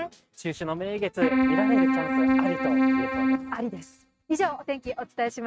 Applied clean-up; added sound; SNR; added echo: neural mask model RNNoise.